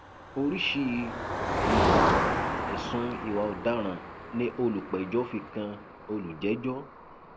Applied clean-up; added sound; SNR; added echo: none; Motor vehicle (road); -1 dB; none.